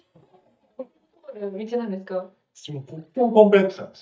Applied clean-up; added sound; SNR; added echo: neural mask model DeepFilterNet 3.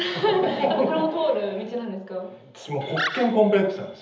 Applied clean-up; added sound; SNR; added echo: none; Animal; 7 dB; reverberation time 0.7 s.